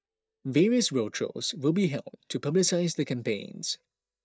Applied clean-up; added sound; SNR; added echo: neural mask model DeepFilterNet 3.